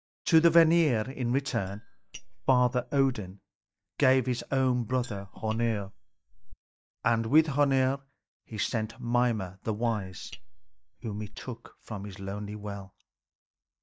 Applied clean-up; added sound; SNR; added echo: neural mask model DeepFilterNet 3.